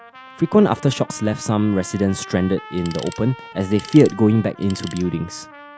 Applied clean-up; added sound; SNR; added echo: none; Tools + Trumpet; 18 dB; none.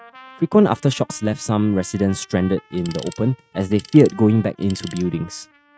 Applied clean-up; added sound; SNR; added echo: neural mask model RNNoise.